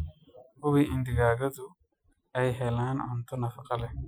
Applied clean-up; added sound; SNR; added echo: classical method Wiener filter.